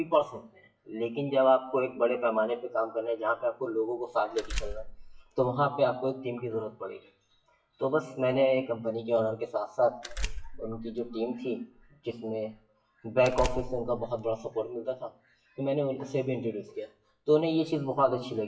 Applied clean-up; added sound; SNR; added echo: classical method WPE with log-MMSE.